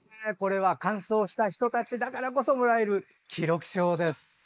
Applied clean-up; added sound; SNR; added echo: neural mask model Resemble Enhance denoiser.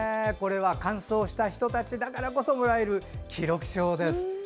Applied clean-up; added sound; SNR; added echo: none; none; none; none.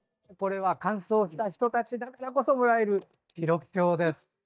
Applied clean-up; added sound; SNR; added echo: neural mask model DeepFilterNet 3.